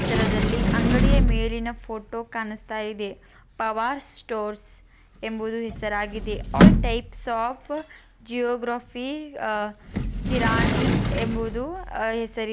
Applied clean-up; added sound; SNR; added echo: none; Sliding door; -4 dB; none.